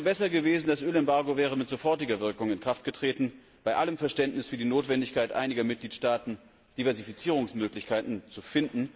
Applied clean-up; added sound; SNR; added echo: none; none; none; none.